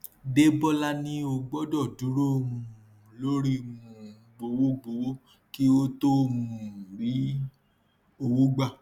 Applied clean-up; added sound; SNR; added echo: none; none; none; none.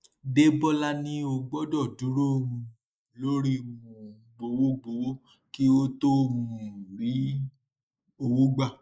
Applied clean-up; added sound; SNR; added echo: neural mask model Resemble Enhance denoiser.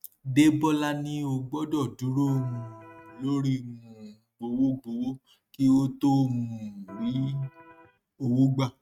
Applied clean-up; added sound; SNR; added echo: neural mask model RNNoise.